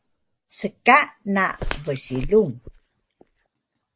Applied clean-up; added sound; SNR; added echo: neural mask model DeepFilterNet 3.